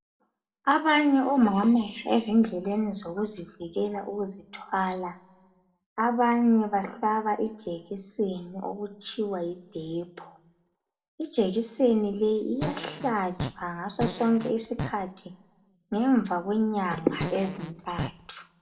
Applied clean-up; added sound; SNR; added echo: none; Fart; 8 dB; reverberation time 0.7 s.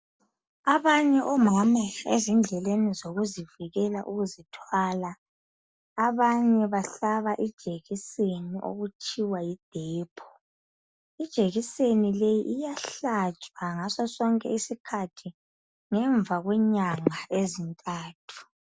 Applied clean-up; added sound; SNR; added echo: none; none; none; none.